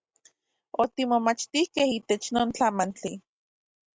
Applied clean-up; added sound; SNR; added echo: none; none; none; none.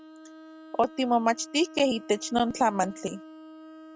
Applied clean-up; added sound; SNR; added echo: none; Bowed string instrument; 18 dB; none.